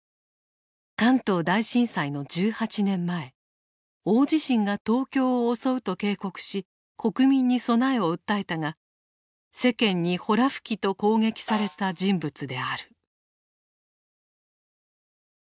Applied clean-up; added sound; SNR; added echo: neural mask model RNNoise.